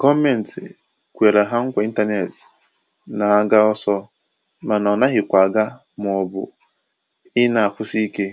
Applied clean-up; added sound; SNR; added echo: none; none; none; none.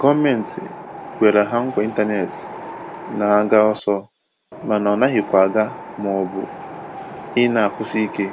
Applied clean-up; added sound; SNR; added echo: none; Wind; 14 dB; none.